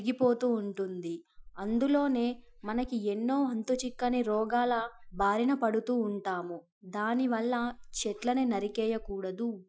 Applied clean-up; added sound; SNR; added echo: classical method Wiener filter.